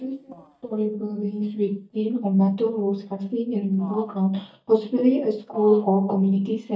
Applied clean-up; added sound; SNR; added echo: neural mask model DeepFilterNet 3.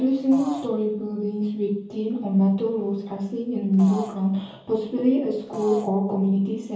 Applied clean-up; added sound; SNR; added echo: none; Fart; 15 dB; reverberation time 0.7 s.